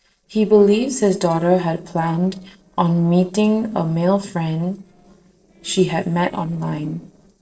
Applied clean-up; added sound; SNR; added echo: neural separator model SepFormer DNS4.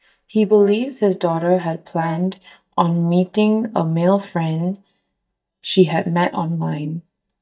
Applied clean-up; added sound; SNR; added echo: neural mask model DeepFilterNet 3.